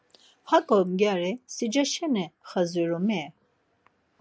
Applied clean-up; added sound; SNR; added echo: none; none; none; none.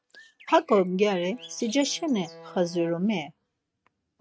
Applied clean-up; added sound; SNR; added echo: neural mask model RNNoise.